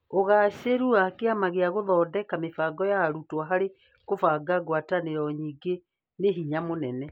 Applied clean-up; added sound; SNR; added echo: none; none; none; none.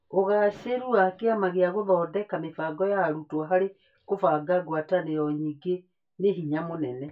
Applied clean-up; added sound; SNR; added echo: none; none; none; reverberation time 0.2 s.